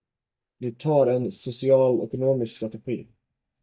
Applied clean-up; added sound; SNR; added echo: neural mask model DeepFilterNet 3.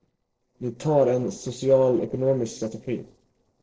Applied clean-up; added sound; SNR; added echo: neural separator model SepFormer DNS4.